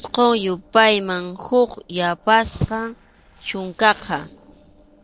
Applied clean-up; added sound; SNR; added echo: neural separator model SepFormer DNS4.